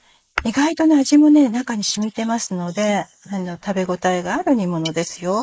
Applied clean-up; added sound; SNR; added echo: neural mask model Resemble Enhance denoiser.